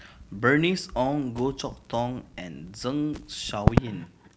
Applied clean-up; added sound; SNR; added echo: none; Crackle; 4 dB; none.